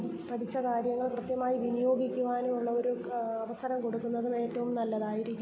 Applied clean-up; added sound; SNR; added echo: none; none; none; none.